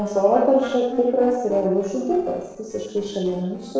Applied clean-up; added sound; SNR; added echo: neural separator model SepFormer DNS4.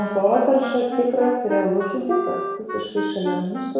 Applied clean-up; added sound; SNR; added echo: none; Wind instrument, woodwind instrument; 8 dB; reverberation time 1.1 s.